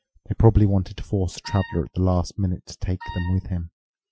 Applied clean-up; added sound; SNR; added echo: classical method Wiener filter.